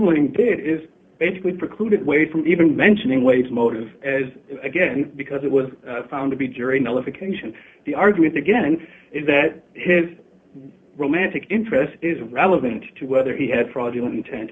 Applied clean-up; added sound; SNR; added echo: none; none; none; none.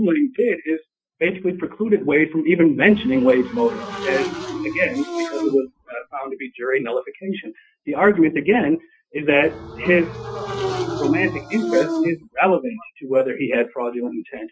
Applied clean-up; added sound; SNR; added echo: classical method Wiener filter.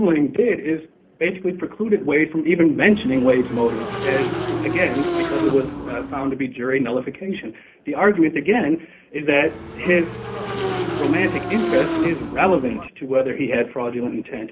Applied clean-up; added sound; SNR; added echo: none; Motorcycle / Engine; 5 dB; none.